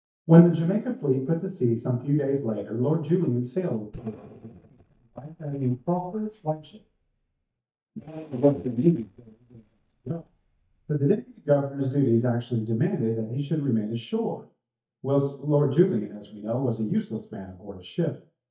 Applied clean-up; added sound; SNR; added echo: neural mask model DeepFilterNet 3.